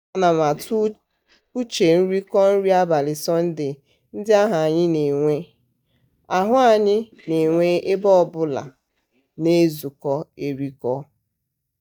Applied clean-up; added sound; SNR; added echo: neural mask model DeepFilterNet 3.